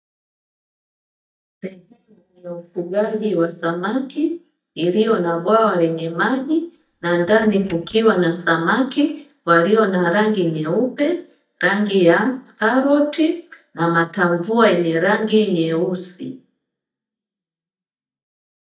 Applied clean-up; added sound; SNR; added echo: neural mask model DeepFilterNet 3.